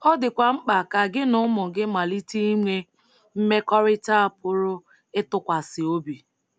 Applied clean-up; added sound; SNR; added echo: none; none; none; none.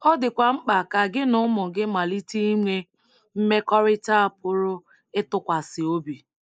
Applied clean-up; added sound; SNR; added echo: neural mask model Resemble Enhance denoiser.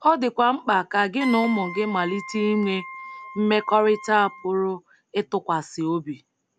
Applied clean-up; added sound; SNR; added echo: none; Wind instrument, woodwind instrument; 14 dB; none.